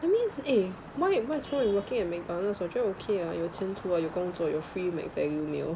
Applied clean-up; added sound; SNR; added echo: none; Traffic noise, roadway noise / Vehicle horn, car horn, honking; 15 dB; none.